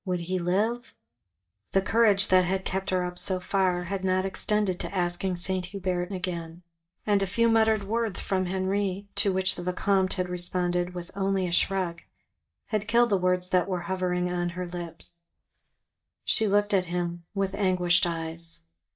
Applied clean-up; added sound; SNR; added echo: neural mask model DeepFilterNet 3.